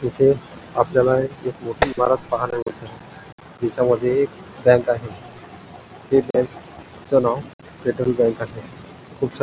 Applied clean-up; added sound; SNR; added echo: none; Tap; 5 dB; none.